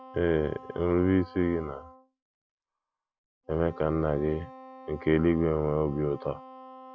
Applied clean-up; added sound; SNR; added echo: none; Wind instrument, woodwind instrument; 18 dB; none.